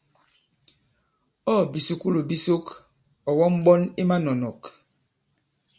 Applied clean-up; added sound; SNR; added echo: none; none; none; none.